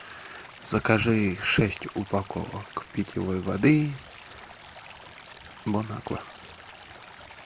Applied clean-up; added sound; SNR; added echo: none; Stream; 18 dB; none.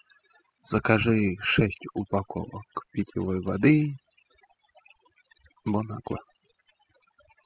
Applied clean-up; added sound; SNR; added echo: classical method spectral subtraction.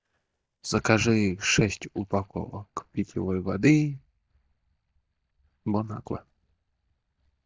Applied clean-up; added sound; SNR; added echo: neural mask model DeepFilterNet 3.